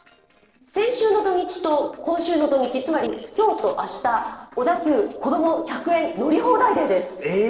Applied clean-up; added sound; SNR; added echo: neural separator model SepFormer DNS4.